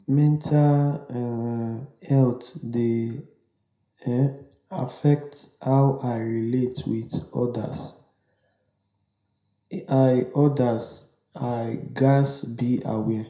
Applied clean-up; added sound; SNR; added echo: none; none; none; reverberation time 0.4 s.